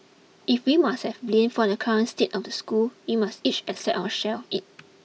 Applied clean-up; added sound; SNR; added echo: none; none; none; none.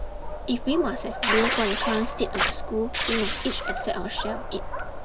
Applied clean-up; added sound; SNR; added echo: none; Dog + Tearing; -2 dB; none.